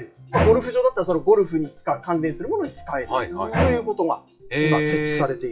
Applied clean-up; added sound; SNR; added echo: classical method WPE with log-MMSE.